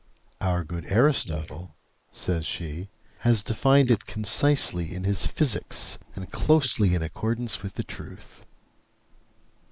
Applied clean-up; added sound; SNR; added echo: neural mask model Resemble Enhance denoiser.